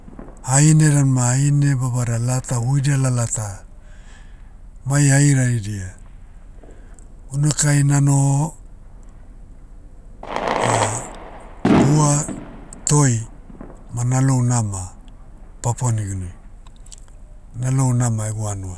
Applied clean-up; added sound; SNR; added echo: none; Fireworks; 10 dB; none.